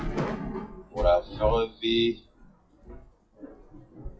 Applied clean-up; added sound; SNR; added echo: classical method WPE with log-MMSE.